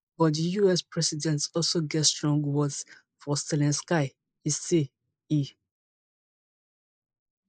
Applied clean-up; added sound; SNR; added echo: neural mask model Resemble Enhance denoiser.